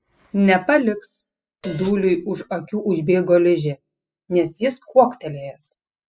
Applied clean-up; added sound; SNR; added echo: classical method spectral subtraction.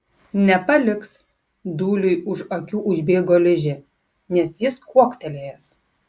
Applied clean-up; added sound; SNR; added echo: none; none; none; none.